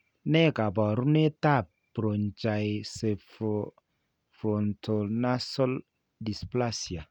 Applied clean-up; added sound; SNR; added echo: none; none; none; none.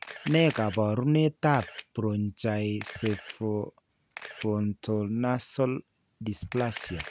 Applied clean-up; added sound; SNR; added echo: none; Camera; 16 dB; none.